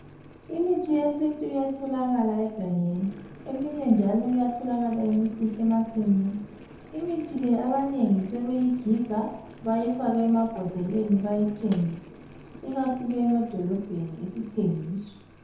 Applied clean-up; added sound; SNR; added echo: none; Boiling; 20 dB; reverberation time 0.8 s.